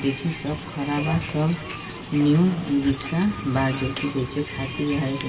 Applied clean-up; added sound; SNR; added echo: none; Bus; 14 dB; reverberation time 1.4 s.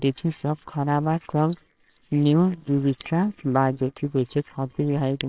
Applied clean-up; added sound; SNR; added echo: neural separator model SepFormer WHAMR!.